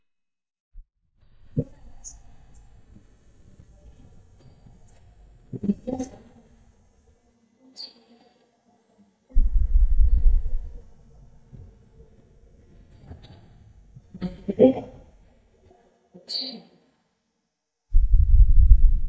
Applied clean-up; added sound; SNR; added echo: neural mask model DeepFilterNet 3.